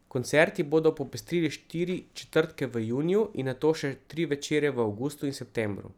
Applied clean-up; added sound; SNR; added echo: none; none; none; none.